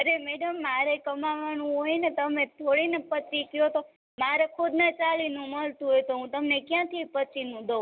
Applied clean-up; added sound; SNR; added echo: none; none; none; none.